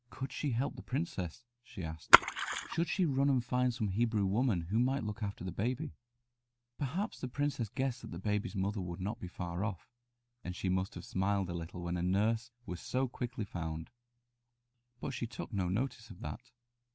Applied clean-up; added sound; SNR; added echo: none; Splash, splatter; -4 dB; none.